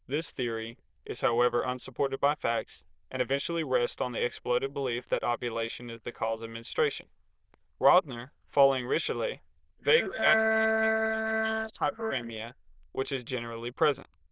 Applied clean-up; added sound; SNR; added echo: neural diffusion model UNIVERSE++.